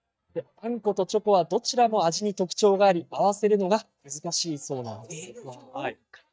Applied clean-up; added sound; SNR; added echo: neural mask model DeepFilterNet 3.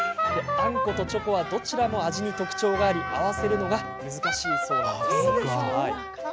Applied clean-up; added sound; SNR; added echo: none; Wind instrument, woodwind instrument; 3 dB; none.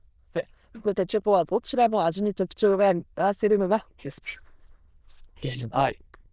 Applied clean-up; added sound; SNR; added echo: neural diffusion model UNIVERSE++.